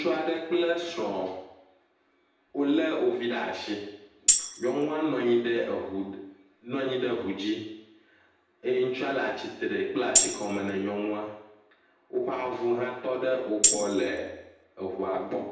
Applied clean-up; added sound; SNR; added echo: none; Tambourine; -3 dB; reverberation time 0.8 s.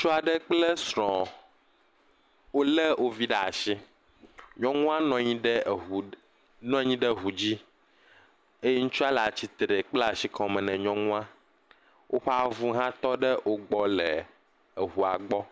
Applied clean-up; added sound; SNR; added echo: none; none; none; none.